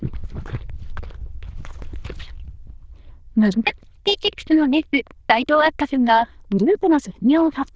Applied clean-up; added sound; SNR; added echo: neural diffusion model UNIVERSE++.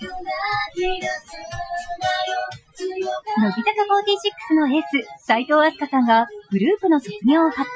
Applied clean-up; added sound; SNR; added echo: classical method Wiener filter.